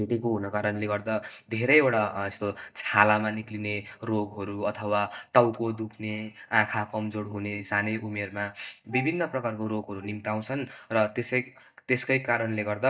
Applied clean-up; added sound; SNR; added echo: neural mask model DeepFilterNet 3.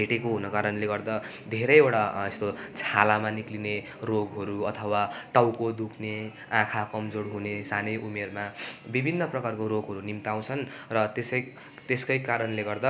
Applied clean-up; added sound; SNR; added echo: none; none; none; none.